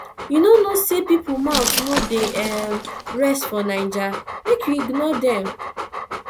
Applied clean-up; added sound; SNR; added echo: none; Dog + Glass; 7 dB; none.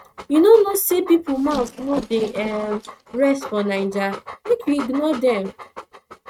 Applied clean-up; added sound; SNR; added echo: neural mask model RNNoise.